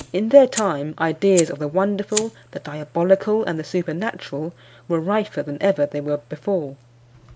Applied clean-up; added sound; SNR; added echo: none; Fire; 16 dB; none.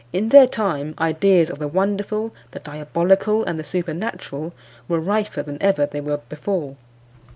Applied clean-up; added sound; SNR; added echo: none; none; none; none.